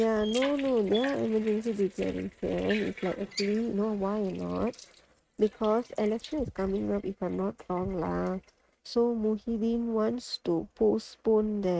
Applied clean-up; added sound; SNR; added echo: neural mask model RNNoise.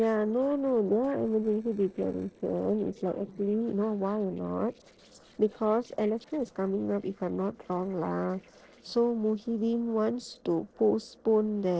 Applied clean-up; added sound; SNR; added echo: neural separator model SepFormer DNS4.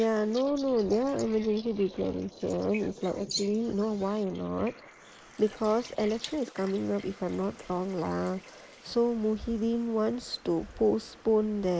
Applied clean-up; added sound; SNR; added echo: neural mask model Resemble Enhance denoiser.